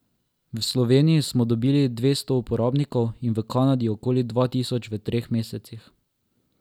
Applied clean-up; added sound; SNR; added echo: none; none; none; none.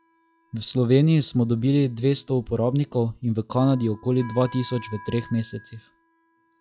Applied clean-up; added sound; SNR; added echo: classical method log-MMSE.